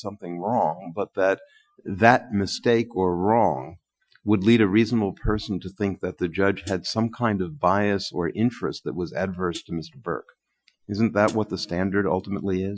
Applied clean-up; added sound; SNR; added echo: classical method Wiener filter.